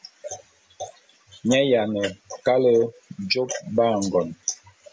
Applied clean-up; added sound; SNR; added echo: none; none; none; none.